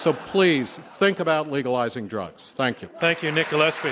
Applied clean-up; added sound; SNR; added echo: none; none; none; none.